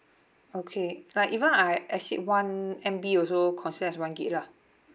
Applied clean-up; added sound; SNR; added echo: none; none; none; none.